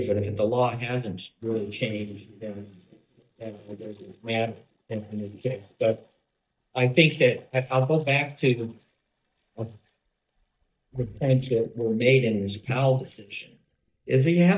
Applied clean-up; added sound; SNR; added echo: neural mask model DeepFilterNet 3.